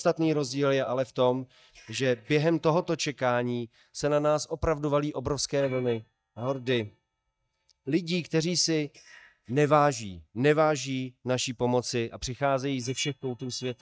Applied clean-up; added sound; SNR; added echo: neural mask model DeepFilterNet 3.